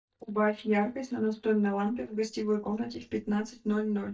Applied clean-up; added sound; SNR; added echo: neural mask model DeepFilterNet 3.